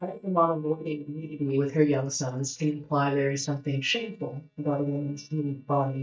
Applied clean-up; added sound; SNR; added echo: neural mask model DeepFilterNet 3.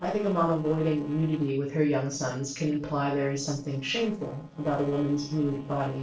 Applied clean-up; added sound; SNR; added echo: neural separator model SepFormer DNS4.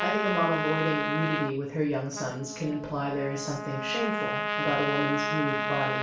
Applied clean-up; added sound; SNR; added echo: none; Trumpet; 1 dB; reverberation time 0.4 s.